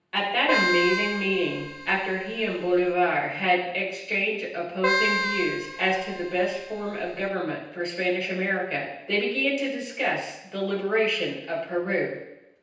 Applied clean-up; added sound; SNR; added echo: none; Keyboard (musical); 3 dB; reverberation time 0.9 s.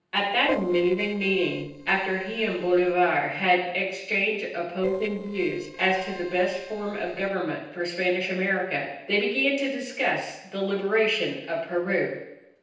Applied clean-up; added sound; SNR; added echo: neural separator model SepFormer DNS4.